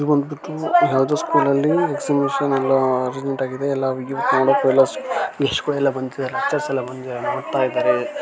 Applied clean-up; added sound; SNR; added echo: none; none; none; none.